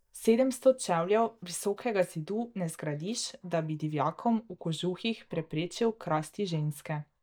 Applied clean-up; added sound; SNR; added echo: neural mask model DeepFilterNet 3.